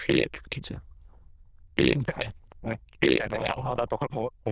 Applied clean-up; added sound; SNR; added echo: neural diffusion model UNIVERSE++.